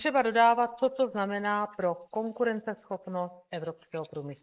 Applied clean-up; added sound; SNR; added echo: neural mask model Resemble Enhance denoiser.